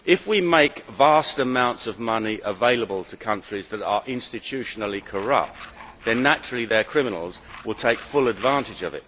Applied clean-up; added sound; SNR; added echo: none; Tools; 18 dB; none.